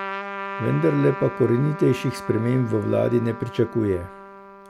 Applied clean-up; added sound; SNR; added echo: none; Trumpet; 12 dB; none.